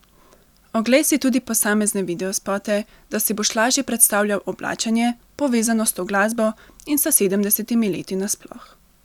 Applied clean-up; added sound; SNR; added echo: none; none; none; none.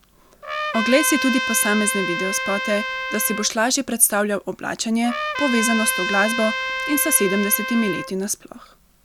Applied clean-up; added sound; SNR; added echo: none; Trumpet; 4 dB; none.